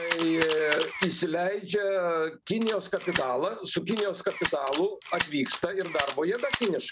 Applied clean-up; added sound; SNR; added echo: none; Camera; 6 dB; none.